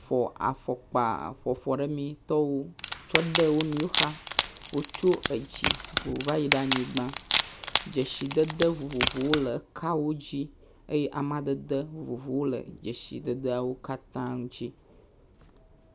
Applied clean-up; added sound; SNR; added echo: none; Wood; 2 dB; none.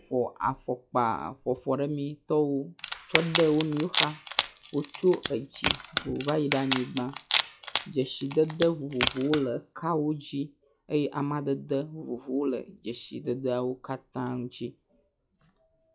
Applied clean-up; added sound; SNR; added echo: classical method log-MMSE.